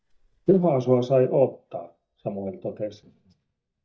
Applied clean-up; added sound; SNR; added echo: neural mask model DeepFilterNet 3.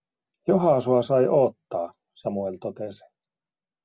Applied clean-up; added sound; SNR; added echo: none; none; none; none.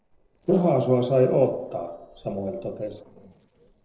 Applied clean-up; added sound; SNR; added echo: neural separator model SepFormer DNS4.